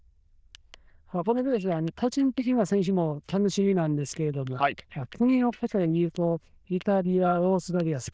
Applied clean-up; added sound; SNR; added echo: neural diffusion model UNIVERSE++.